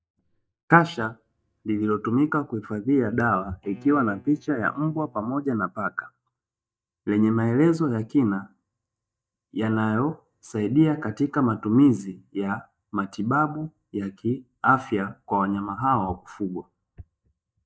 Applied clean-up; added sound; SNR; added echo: neural mask model DeepFilterNet 3.